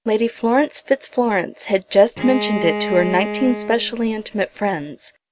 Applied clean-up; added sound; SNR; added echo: none; Bowed string instrument; 7 dB; none.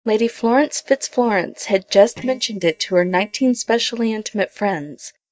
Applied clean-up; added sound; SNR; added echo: neural mask model DeepFilterNet 3.